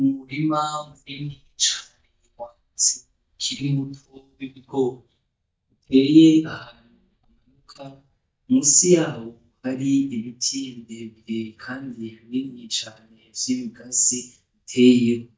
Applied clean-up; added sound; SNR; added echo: neural mask model DeepFilterNet 3.